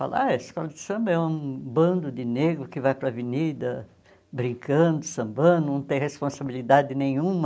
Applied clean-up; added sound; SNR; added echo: none; none; none; none.